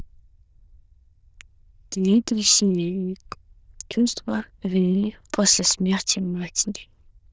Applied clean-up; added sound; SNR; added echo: neural diffusion model UNIVERSE++.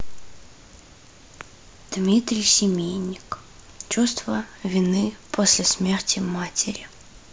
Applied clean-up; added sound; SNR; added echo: none; none; none; none.